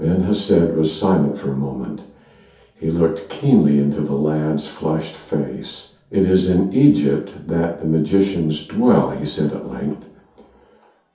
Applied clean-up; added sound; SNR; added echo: none; none; none; reverberation time 0.5 s.